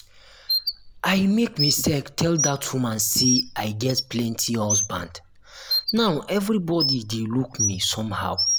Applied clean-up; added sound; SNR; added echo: none; Bird; 4 dB; none.